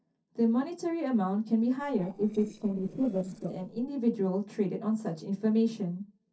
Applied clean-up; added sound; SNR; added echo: neural separator model SepFormer DNS4.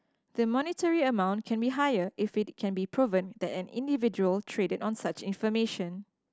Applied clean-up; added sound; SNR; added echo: none; none; none; none.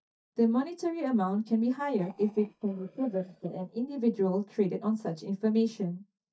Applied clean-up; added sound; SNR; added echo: neural mask model DeepFilterNet 3.